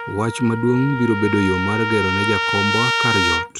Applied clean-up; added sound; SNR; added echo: none; Trumpet; 2 dB; none.